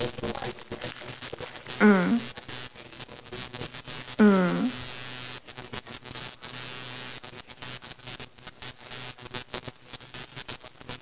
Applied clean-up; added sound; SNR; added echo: none; Crackle; 18 dB; none.